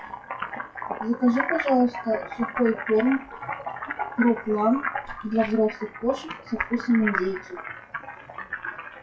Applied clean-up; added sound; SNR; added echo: classical method WPE with log-MMSE.